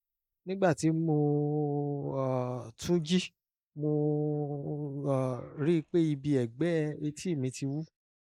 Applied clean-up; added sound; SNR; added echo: neural mask model Resemble Enhance denoiser.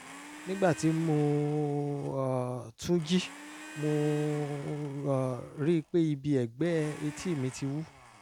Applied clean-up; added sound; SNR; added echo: none; Domestic sounds, home sounds; 18 dB; none.